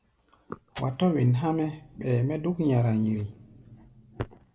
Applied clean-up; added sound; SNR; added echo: none; none; none; reverberation time 1.6 s.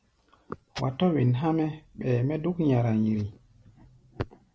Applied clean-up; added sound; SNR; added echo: none; none; none; none.